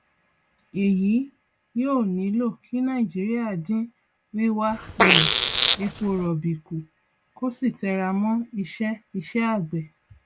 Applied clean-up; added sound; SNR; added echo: none; Fart; -4 dB; none.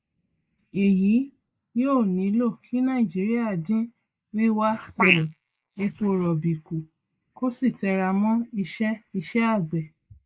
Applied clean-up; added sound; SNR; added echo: neural mask model Resemble Enhance denoiser.